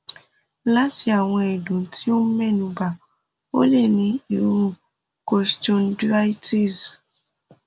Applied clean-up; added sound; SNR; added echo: none; none; none; none.